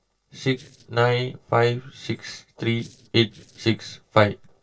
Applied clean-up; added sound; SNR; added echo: neural separator model SepFormer DNS4.